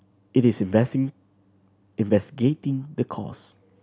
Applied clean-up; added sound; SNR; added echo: none; none; none; none.